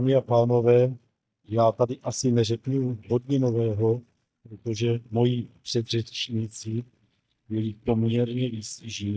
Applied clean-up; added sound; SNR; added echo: neural mask model DeepFilterNet 3.